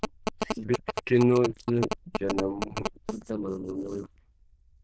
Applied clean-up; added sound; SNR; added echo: neural diffusion model UNIVERSE++.